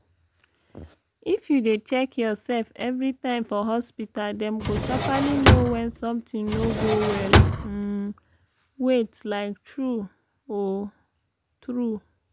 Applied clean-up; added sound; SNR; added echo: none; Drawer open or close; -5 dB; none.